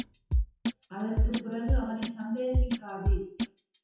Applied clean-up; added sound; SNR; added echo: classical method WPE with log-MMSE.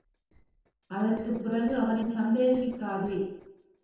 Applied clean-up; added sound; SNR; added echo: neural separator model SepFormer DNS4.